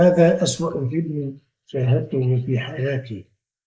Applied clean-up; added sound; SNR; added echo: neural mask model Resemble Enhance denoiser.